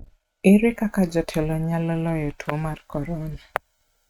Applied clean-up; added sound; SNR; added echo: neural mask model RNNoise.